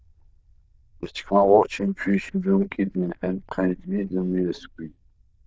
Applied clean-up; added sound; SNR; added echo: neural diffusion model UNIVERSE++.